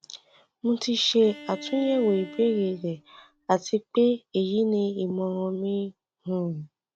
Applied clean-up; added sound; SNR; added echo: none; Bowed string instrument; 17 dB; none.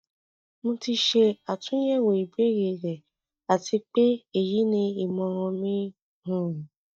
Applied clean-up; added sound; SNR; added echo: neural mask model DeepFilterNet 3.